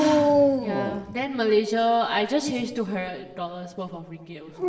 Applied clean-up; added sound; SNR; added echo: none; Dog; 0 dB; reverberation time 1.1 s.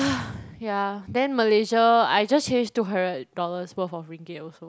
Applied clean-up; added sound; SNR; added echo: none; none; none; none.